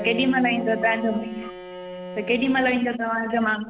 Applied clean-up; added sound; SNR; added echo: none; Bowed string instrument; 11 dB; none.